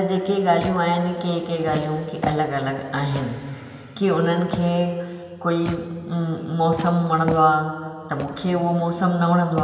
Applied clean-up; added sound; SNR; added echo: none; Walk, footsteps; 14 dB; reverberation time 2.9 s.